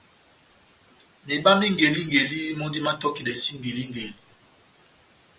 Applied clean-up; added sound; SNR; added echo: none; none; none; none.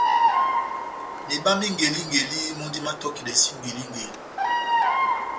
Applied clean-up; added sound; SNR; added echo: none; Bird vocalization, bird call, bird song; -2 dB; none.